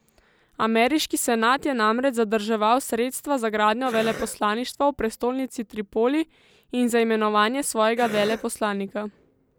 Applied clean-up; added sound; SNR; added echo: none; Cough; 13 dB; none.